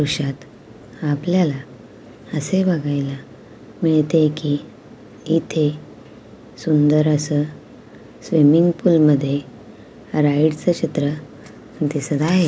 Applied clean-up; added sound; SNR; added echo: none; none; none; none.